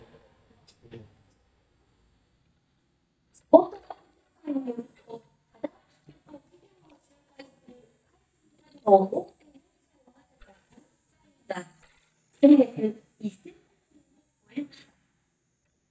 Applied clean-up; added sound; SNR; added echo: neural mask model DeepFilterNet 3.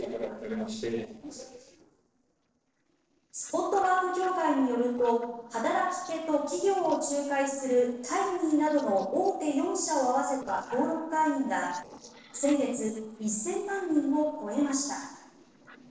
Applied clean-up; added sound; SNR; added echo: neural separator model SepFormer DNS4.